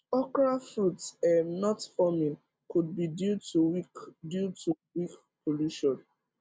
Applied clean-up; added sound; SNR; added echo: none; none; none; none.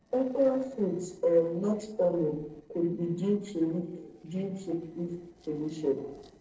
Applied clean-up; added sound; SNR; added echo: neural separator model SepFormer DNS4.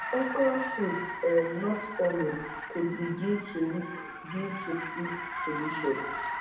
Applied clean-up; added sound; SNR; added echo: none; Car; 6 dB; reverberation time 0.7 s.